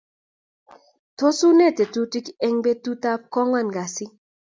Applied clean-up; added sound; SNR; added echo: none; none; none; none.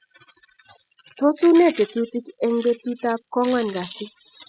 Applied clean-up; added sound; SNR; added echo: classical method spectral subtraction.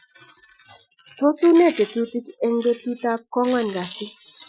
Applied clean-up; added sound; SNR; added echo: classical method Wiener filter.